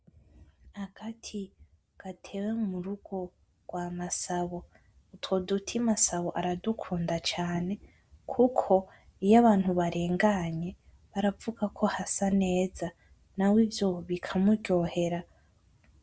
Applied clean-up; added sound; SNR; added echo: none; none; none; none.